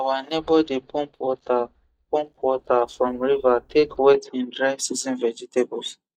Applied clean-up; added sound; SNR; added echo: neural mask model DeepFilterNet 3.